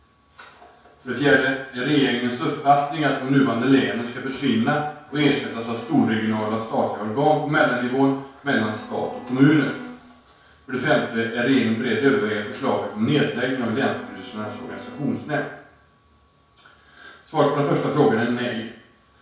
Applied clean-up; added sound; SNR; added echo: none; Bowed string instrument; 17 dB; reverberation time 0.5 s.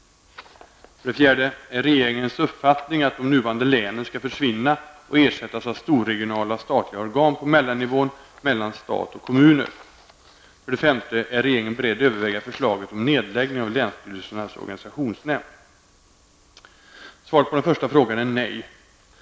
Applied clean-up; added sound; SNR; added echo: none; none; none; none.